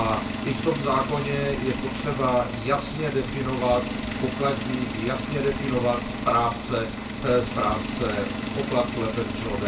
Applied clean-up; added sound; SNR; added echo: none; Engine; 4 dB; reverberation time 0.2 s.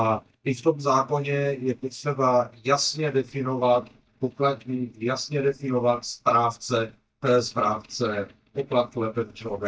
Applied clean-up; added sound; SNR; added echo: neural mask model DeepFilterNet 3.